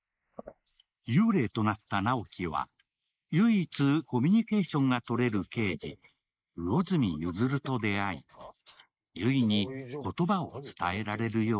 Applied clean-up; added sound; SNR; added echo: neural mask model Resemble Enhance denoiser.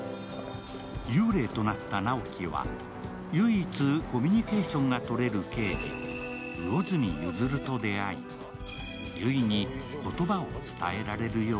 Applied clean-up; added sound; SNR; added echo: none; Keyboard (musical) + Percussion; 17 dB; none.